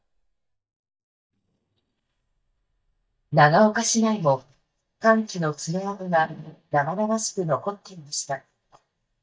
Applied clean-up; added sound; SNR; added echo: neural mask model DeepFilterNet 3.